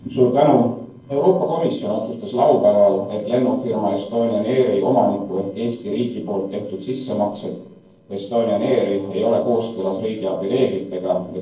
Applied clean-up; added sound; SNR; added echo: neural separator model SepFormer DNS4.